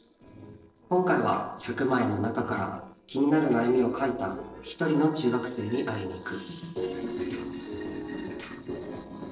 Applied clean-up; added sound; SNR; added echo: neural separator model SepFormer DNS4.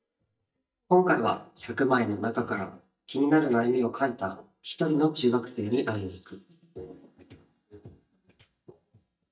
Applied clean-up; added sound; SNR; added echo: neural mask model DeepFilterNet 3.